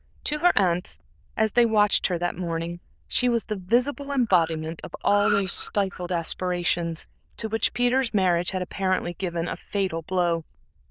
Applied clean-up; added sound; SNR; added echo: neural diffusion model UNIVERSE++.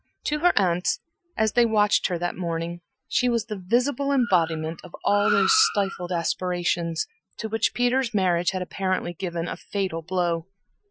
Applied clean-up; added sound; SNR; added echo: classical method Wiener filter.